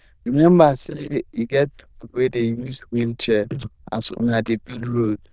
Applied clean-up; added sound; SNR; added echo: neural diffusion model UNIVERSE++.